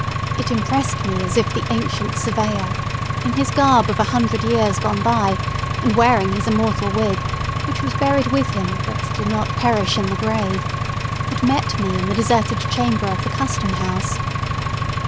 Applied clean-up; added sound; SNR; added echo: none; Engine; 1 dB; none.